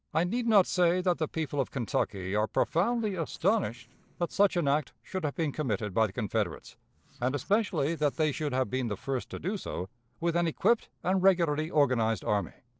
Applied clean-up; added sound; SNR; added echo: neural separator model SepFormer DNS4.